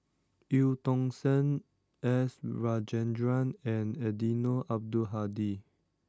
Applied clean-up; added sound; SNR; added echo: none; none; none; none.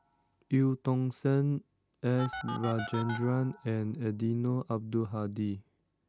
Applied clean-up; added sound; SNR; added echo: none; Telephone; 15 dB; none.